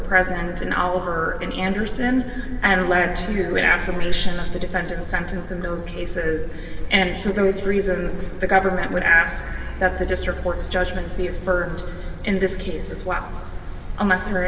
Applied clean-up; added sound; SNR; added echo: none; Car passing by / Idling / Accelerating, revving, vroom; 15 dB; reverberation time 2.7 s.